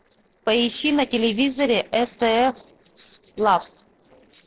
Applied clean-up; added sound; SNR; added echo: neural separator model SepFormer DNS4.